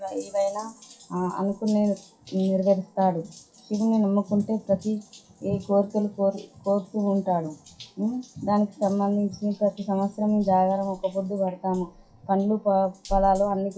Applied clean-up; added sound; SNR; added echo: classical method WPE with log-MMSE.